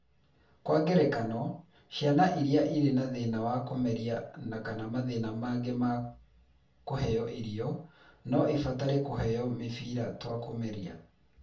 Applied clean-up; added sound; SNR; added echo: none; none; none; reverberation time 0.4 s.